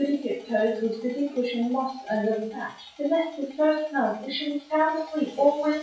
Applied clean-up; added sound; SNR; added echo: classical method WPE with log-MMSE.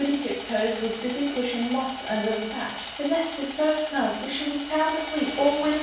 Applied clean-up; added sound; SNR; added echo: none; Sawing; 10 dB; reverberation time 0.7 s.